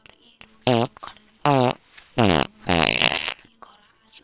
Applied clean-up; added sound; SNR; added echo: neural separator model SepFormer WHAMR!.